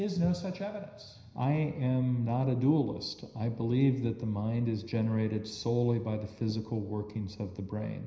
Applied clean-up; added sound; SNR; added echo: none; none; none; reverberation time 0.9 s.